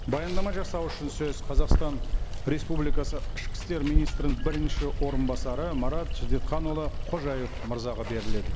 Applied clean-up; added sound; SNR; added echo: none; Water; -5 dB; none.